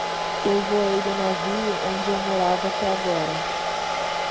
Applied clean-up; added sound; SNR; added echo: none; Domestic sounds, home sounds; 0 dB; none.